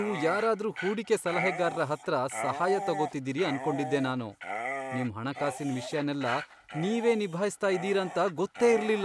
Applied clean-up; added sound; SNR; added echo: none; Dog; 8 dB; none.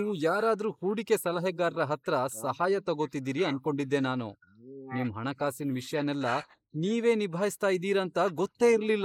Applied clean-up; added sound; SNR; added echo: neural mask model Resemble Enhance denoiser.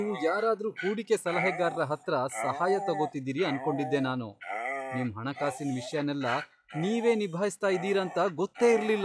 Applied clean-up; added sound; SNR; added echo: classical method log-MMSE.